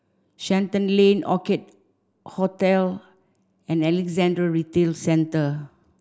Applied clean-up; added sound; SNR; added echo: none; none; none; none.